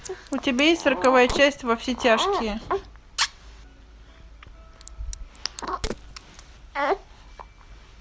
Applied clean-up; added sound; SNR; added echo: none; Crack; 16 dB; none.